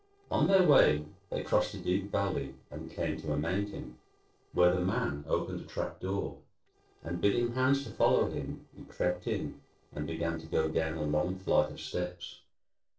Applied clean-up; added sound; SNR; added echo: neural separator model SepFormer DNS4.